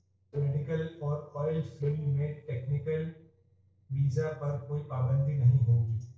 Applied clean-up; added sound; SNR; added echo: neural separator model SepFormer DNS4.